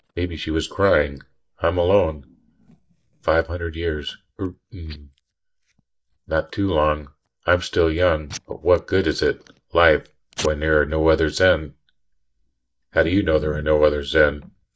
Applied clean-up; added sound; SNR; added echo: neural mask model DeepFilterNet 3.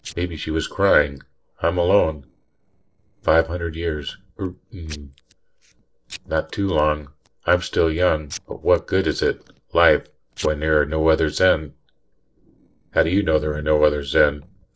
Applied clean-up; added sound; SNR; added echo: neural separator model SepFormer DNS4.